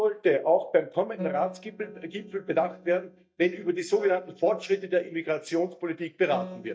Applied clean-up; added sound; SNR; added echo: neural mask model DeepFilterNet 3.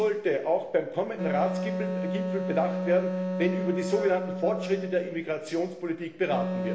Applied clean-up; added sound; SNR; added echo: none; Wind instrument, woodwind instrument; 3 dB; reverberation time 1.1 s.